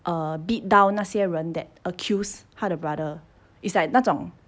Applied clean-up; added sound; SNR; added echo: none; none; none; none.